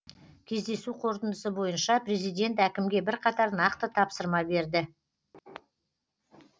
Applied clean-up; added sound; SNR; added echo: none; none; none; none.